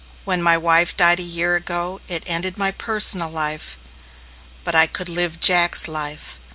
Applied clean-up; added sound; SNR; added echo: none; none; none; none.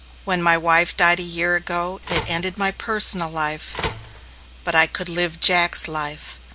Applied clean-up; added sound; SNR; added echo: none; Telephone; 10 dB; none.